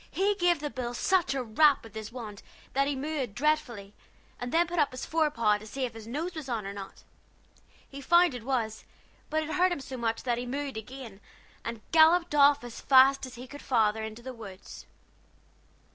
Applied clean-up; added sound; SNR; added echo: none; none; none; none.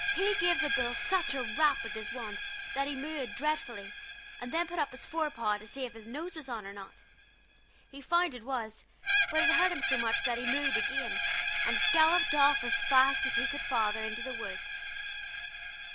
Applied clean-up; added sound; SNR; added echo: none; Screech; -4 dB; none.